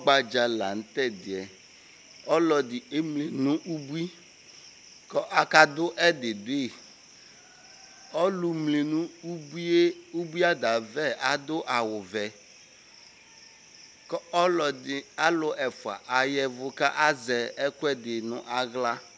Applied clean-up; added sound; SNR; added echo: none; none; none; none.